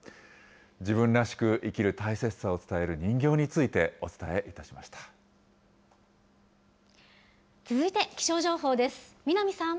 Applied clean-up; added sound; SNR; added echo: none; none; none; none.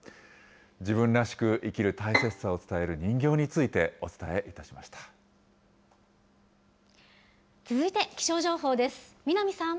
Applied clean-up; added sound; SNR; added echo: none; Bowed string instrument; 3 dB; none.